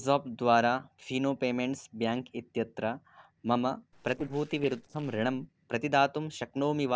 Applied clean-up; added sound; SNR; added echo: neural separator model SepFormer DNS4.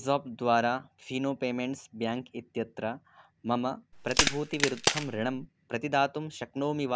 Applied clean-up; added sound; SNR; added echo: none; Crack; -1 dB; none.